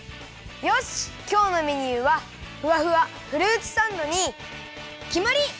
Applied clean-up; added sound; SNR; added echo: none; none; none; none.